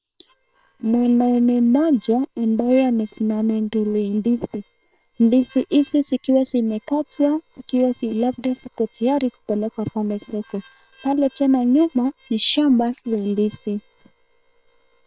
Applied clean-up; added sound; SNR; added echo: neural separator model SepFormer WHAM!.